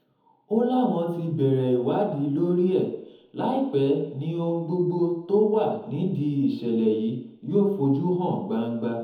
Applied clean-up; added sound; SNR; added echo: none; none; none; reverberation time 1.0 s.